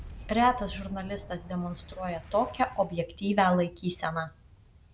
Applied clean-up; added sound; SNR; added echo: none; Boom; 16 dB; none.